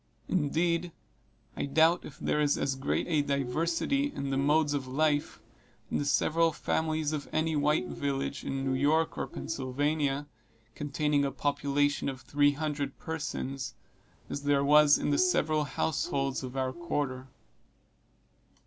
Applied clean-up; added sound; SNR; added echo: none; Bird; 16 dB; none.